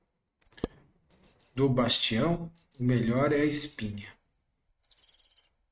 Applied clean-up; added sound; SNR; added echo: neural mask model RNNoise.